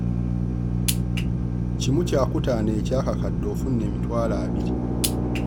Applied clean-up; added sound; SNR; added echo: none; Drill; -4 dB; none.